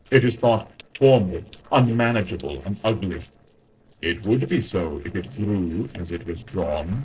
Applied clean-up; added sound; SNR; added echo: neural separator model SepFormer DNS4.